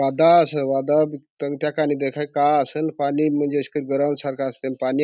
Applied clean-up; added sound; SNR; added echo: none; none; none; none.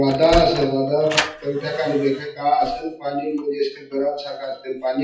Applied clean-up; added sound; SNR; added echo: classical method WPE with log-MMSE.